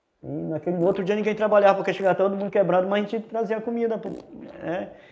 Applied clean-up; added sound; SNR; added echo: neural mask model Resemble Enhance denoiser.